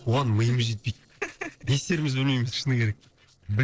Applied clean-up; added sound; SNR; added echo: neural separator model SepFormer DNS4.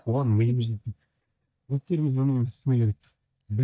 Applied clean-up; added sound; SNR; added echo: neural mask model DeepFilterNet 3.